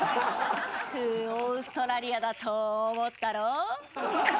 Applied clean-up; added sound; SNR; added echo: none; Fire; 14 dB; none.